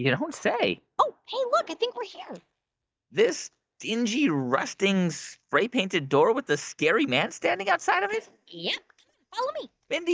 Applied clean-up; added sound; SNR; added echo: neural mask model DeepFilterNet 3.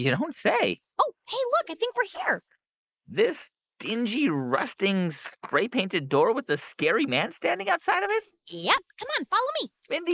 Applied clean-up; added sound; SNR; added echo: neural mask model Resemble Enhance denoiser.